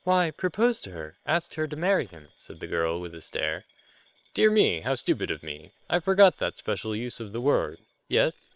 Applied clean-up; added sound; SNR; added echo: neural separator model SepFormer WHAM!.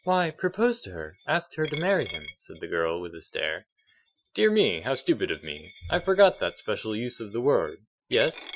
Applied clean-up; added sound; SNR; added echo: classical method Wiener filter.